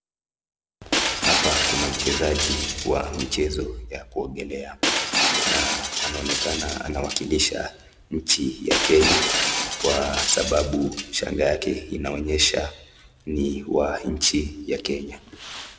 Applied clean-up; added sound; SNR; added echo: none; Shatter; 0 dB; none.